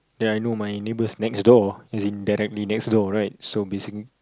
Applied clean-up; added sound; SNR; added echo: none; none; none; none.